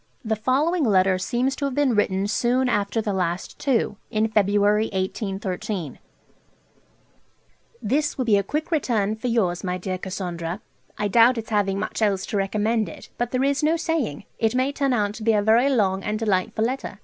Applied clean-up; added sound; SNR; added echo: none; none; none; none.